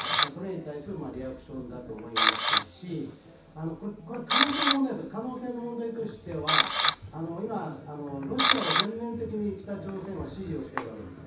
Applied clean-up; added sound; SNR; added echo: none; Camera; -3 dB; reverberation time 0.7 s.